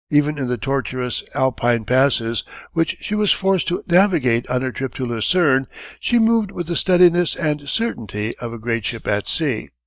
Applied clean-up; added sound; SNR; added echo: neural mask model DeepFilterNet 3.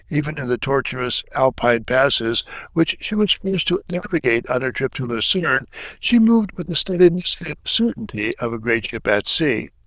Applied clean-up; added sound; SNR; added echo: neural diffusion model UNIVERSE++.